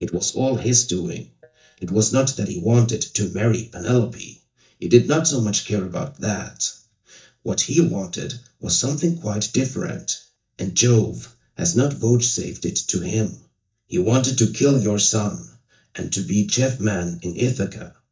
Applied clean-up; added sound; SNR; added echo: neural mask model DeepFilterNet 3.